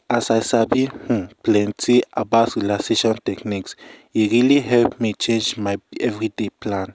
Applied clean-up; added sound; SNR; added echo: none; none; none; none.